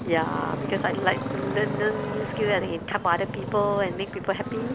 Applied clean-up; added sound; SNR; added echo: none; Motorcycle; 4 dB; none.